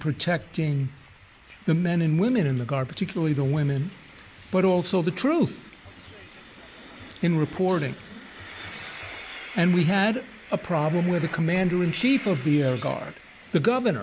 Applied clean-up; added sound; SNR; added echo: none; Train; 19 dB; none.